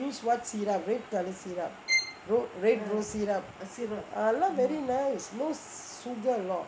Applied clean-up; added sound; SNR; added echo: none; Bowed string instrument; 3 dB; none.